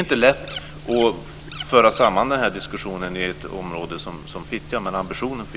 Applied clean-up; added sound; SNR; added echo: none; Scratching (performance technique); 11 dB; none.